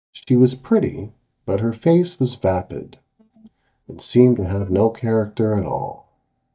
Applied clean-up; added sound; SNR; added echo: neural mask model DeepFilterNet 3.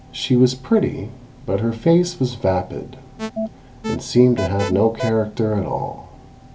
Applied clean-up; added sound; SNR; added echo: none; Alarm; 8 dB; none.